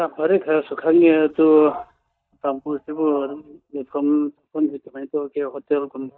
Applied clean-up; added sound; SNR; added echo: neural mask model DeepFilterNet 3.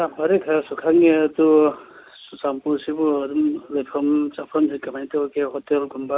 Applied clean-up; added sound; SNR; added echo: none; none; none; none.